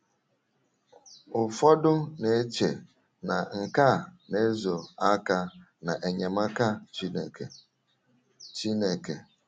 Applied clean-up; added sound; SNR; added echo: none; none; none; none.